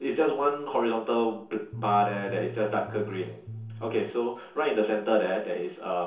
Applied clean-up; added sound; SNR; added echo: none; Bass guitar; 12 dB; reverberation time 0.6 s.